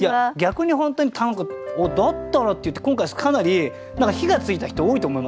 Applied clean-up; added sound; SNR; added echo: none; none; none; none.